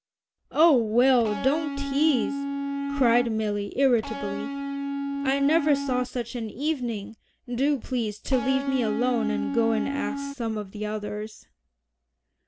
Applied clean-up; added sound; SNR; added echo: none; Electric guitar; 4 dB; none.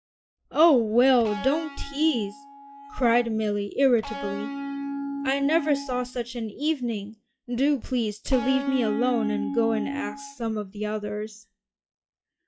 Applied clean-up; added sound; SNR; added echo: classical method log-MMSE.